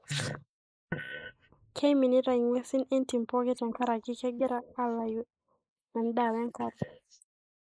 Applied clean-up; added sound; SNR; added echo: neural mask model Resemble Enhance denoiser.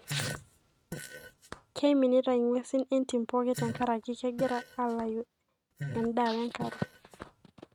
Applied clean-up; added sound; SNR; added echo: neural mask model RNNoise.